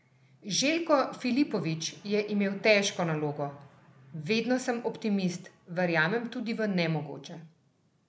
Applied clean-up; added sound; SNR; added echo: none; none; none; none.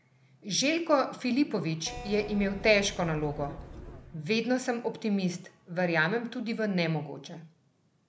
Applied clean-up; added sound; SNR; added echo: none; Keyboard (musical); 12 dB; none.